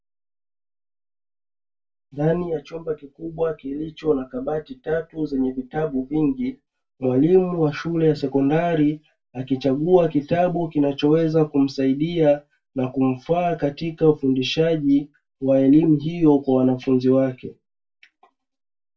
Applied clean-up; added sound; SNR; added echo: none; none; none; reverberation time 0.1 s.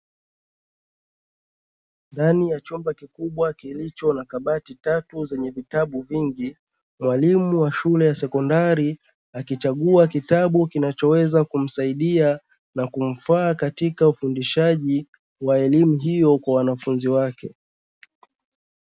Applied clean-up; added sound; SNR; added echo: none; none; none; none.